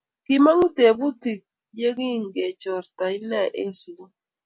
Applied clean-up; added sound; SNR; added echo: none; none; none; none.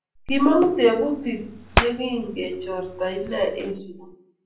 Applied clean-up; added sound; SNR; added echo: none; Hands; 7 dB; reverberation time 0.6 s.